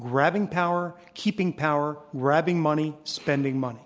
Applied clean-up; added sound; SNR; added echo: none; none; none; none.